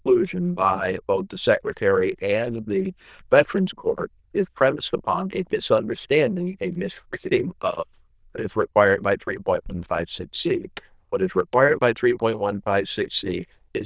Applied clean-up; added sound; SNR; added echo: neural diffusion model UNIVERSE++.